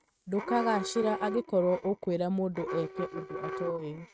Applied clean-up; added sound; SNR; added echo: neural mask model RNNoise.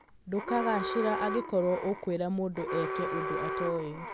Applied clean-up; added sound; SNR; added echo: none; Alarm; 4 dB; none.